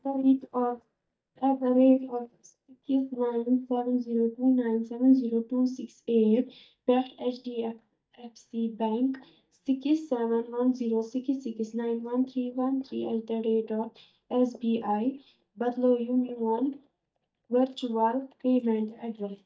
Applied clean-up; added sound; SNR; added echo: neural mask model DeepFilterNet 3.